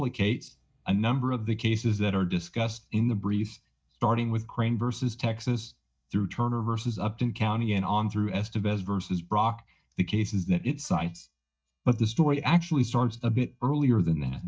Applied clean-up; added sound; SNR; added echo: neural mask model DeepFilterNet 3.